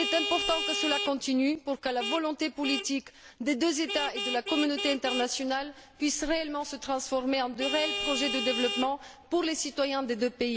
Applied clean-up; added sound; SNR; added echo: none; Vehicle horn, car horn, honking; 6 dB; none.